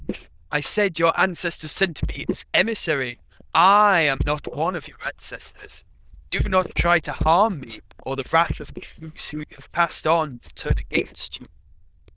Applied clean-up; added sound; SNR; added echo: neural diffusion model UNIVERSE++.